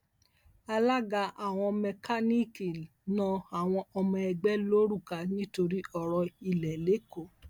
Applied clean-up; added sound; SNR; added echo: none; none; none; none.